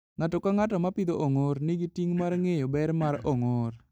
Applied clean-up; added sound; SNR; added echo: neural mask model DeepFilterNet 3.